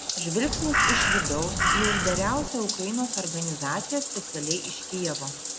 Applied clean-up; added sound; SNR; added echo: none; Bathtub (filling or washing) + Crow; -2 dB; none.